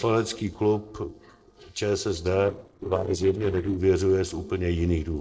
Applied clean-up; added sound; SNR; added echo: neural separator model SepFormer DNS4.